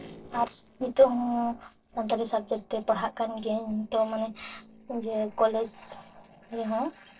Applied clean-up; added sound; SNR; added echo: neural separator model SepFormer DNS4.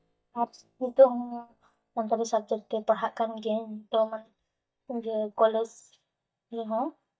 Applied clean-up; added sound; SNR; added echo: neural mask model DeepFilterNet 3.